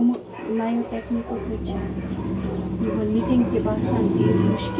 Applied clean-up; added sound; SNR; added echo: none; none; none; none.